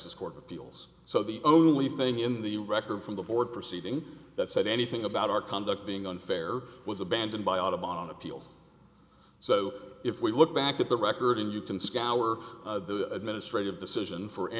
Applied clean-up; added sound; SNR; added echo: none; none; none; none.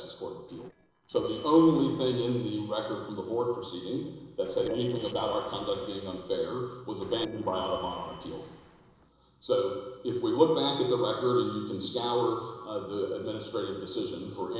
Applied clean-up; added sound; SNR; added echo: neural separator model SepFormer DNS4.